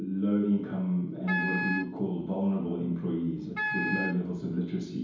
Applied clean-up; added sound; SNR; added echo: none; Wind instrument, woodwind instrument; 4 dB; reverberation time 2.2 s.